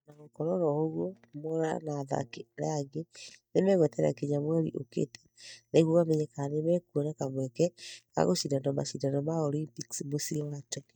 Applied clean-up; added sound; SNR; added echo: neural mask model DeepFilterNet 3.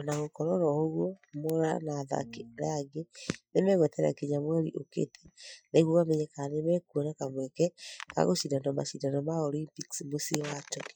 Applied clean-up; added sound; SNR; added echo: classical method Wiener filter.